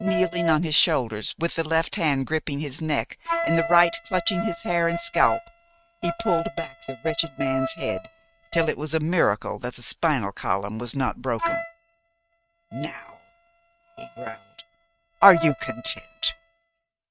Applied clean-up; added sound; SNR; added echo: neural mask model RNNoise.